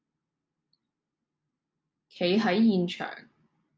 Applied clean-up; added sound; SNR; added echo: none; none; none; none.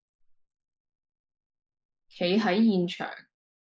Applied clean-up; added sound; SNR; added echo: neural mask model Resemble Enhance denoiser.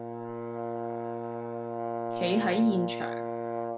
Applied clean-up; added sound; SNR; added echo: none; Brass instrument; 1 dB; none.